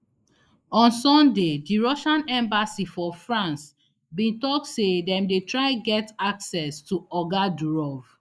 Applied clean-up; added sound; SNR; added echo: neural mask model Resemble Enhance denoiser.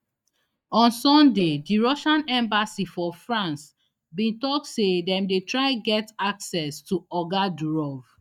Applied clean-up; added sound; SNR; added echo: neural mask model DeepFilterNet 3.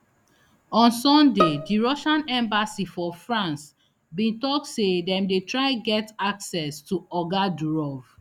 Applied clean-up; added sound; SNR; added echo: none; Bowed string instrument; 6 dB; none.